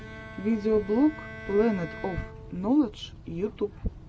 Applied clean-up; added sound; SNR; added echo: none; Bowed string instrument; 17 dB; none.